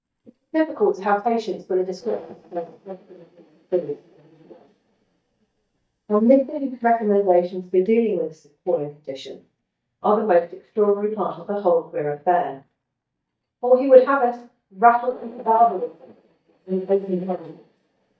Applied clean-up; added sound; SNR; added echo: neural mask model DeepFilterNet 3.